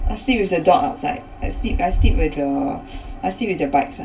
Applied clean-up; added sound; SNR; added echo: none; none; none; reverberation time 0.1 s.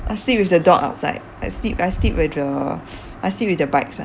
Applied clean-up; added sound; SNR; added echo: none; none; none; none.